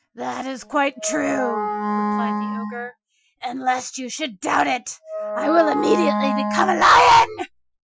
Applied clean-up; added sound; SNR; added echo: classical method Wiener filter.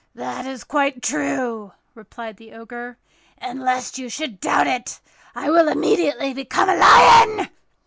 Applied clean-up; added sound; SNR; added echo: none; none; none; none.